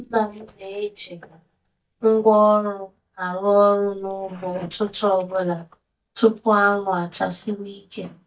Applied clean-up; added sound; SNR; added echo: neural mask model DeepFilterNet 3.